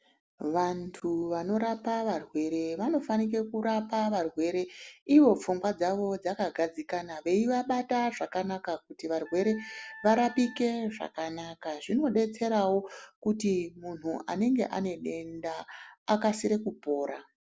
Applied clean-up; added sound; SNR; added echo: none; Wind instrument, woodwind instrument; 19 dB; none.